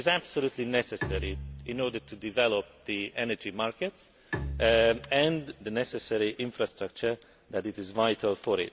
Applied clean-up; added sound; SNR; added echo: none; Bowed string instrument; 11 dB; none.